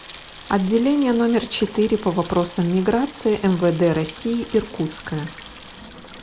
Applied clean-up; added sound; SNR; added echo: none; Sink (filling or washing) / Water tap, faucet; 14 dB; none.